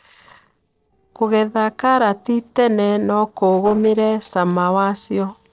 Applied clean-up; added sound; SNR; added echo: neural separator model SepFormer DNS4.